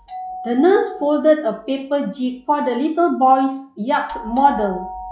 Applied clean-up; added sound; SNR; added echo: classical method log-MMSE.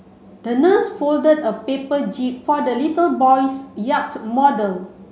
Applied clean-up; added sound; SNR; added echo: none; none; none; none.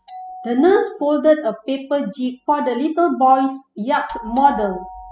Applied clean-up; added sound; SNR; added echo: classical method spectral subtraction.